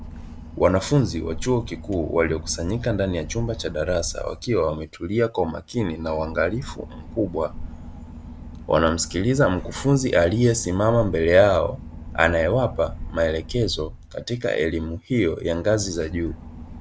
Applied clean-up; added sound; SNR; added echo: none; Engine / Boat, Water vehicle; 13 dB; none.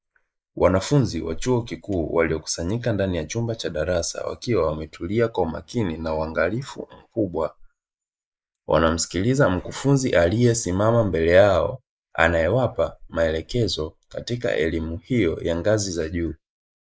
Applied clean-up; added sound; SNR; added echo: neural mask model Resemble Enhance denoiser.